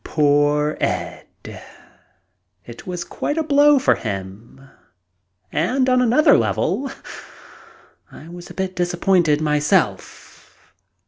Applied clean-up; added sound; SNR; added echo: none; none; none; none.